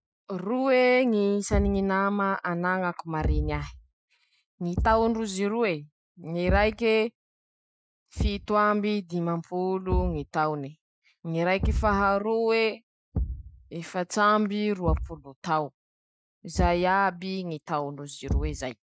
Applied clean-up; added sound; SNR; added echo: classical method Wiener filter.